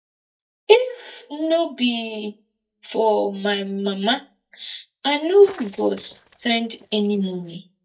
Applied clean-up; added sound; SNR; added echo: neural mask model DeepFilterNet 3.